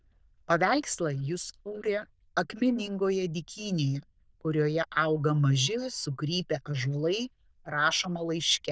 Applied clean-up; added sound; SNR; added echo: neural diffusion model UNIVERSE++.